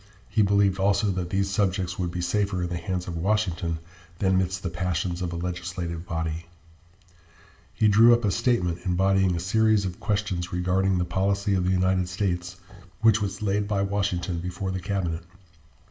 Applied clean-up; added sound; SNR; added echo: none; none; none; reverberation time 0.5 s.